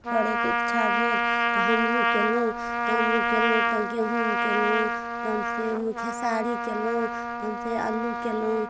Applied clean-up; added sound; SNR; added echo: none; Trumpet; -3 dB; none.